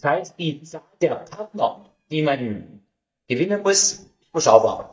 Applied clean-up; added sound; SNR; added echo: neural mask model DeepFilterNet 3.